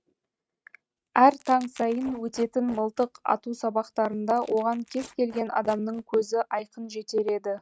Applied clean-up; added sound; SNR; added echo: neural mask model RNNoise.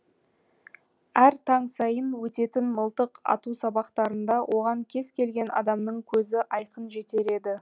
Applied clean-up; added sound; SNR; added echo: none; none; none; none.